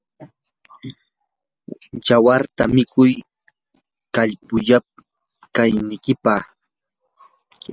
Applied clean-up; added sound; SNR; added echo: none; none; none; none.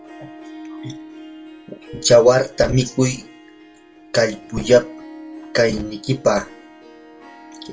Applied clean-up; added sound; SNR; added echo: none; Harp; 18 dB; reverberation time 0.2 s.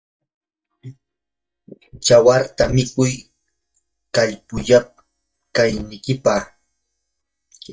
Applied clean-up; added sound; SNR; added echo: neural mask model DeepFilterNet 3.